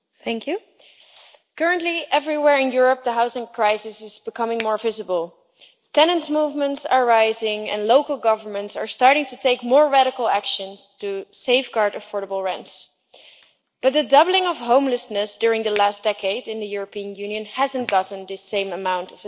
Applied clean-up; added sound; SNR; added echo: neural separator model SepFormer DNS4.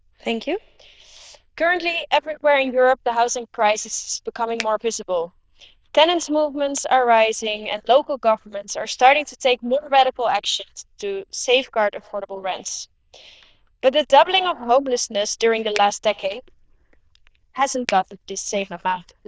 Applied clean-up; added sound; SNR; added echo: neural diffusion model UNIVERSE++.